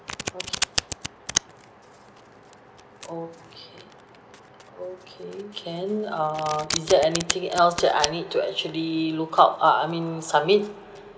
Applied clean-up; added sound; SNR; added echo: none; Domestic sounds, home sounds; 9 dB; none.